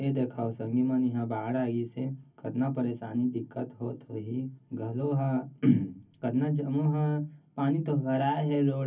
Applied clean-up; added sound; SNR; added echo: none; none; none; reverberation time 0.3 s.